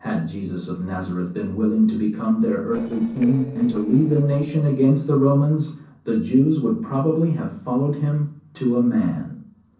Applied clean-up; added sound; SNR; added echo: neural separator model SepFormer DNS4.